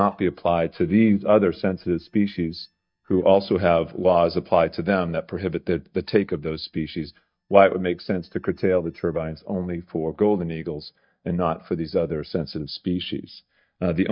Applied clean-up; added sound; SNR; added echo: neural mask model DeepFilterNet 3.